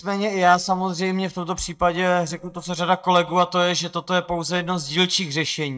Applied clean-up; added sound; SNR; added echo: neural mask model DeepFilterNet 3.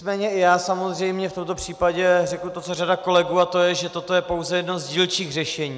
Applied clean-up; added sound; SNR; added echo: none; none; none; none.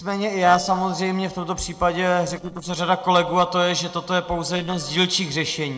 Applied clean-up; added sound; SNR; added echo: neural separator model SepFormer DNS4.